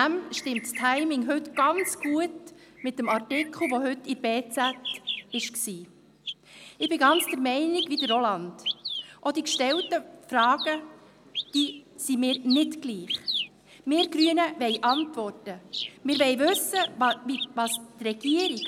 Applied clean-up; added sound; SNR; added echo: none; Bird vocalization, bird call, bird song; 9 dB; none.